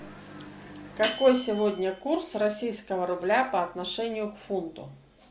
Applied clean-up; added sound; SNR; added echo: none; none; none; none.